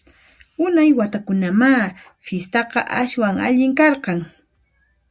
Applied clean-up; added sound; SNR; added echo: none; none; none; none.